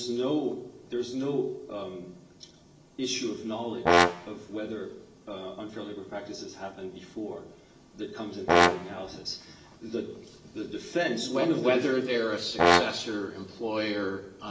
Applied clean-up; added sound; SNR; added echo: none; Brass instrument; -5 dB; reverberation time 0.9 s.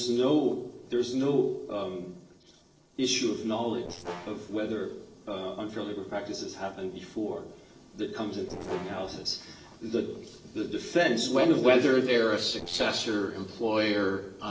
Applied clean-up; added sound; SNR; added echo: neural separator model SepFormer DNS4.